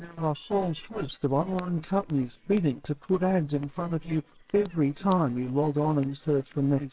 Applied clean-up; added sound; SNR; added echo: neural separator model SepFormer WHAMR!.